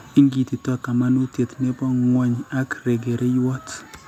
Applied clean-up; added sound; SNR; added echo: none; none; none; none.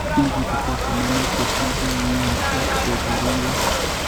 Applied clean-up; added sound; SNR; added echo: none; Ocean / Boat, Water vehicle; -4 dB; none.